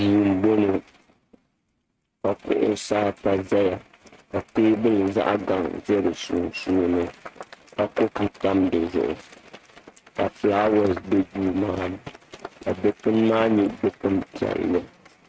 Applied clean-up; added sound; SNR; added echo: neural mask model RNNoise.